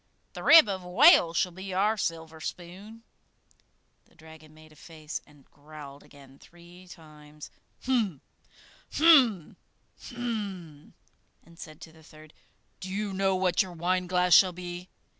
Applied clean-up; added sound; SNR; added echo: none; none; none; none.